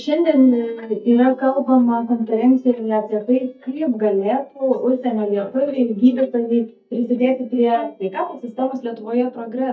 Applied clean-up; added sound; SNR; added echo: neural mask model DeepFilterNet 3.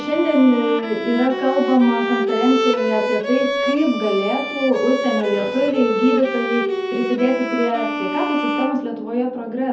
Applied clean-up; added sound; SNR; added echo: none; Bowed string instrument; 4 dB; reverberation time 0.5 s.